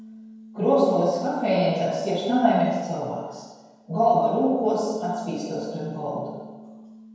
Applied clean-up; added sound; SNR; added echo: none; Bass guitar; 19 dB; reverberation time 1.2 s.